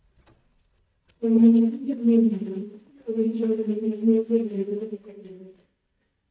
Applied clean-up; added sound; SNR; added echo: neural mask model DeepFilterNet 3.